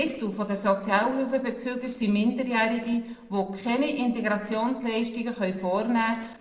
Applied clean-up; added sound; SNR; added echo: neural separator model SepFormer DNS4.